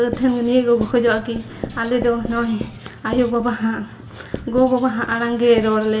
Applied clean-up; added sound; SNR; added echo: none; Writing; 14 dB; reverberation time 0.6 s.